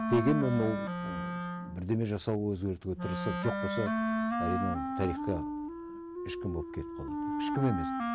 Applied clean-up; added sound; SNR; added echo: none; Wind instrument, woodwind instrument; 1 dB; none.